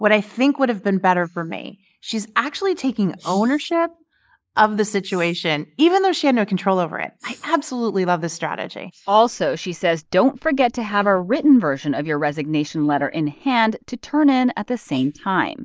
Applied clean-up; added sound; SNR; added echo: neural mask model Resemble Enhance denoiser.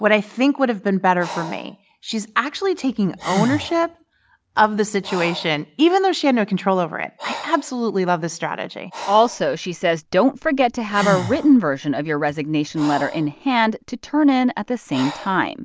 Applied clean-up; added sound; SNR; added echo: none; Breathing; 14 dB; none.